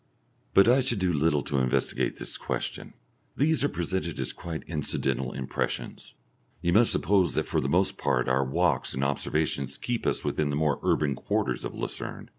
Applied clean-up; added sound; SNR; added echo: none; none; none; none.